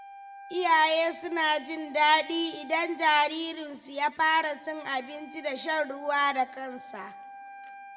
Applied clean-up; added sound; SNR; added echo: none; Wind instrument, woodwind instrument; 18 dB; reverberation time 1.7 s.